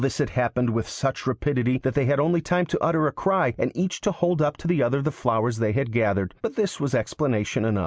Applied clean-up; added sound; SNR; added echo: none; none; none; none.